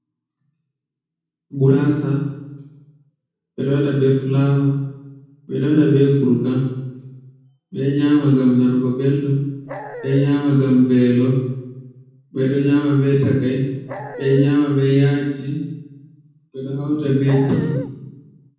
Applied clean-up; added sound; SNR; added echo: none; Dog; 13 dB; reverberation time 1.1 s.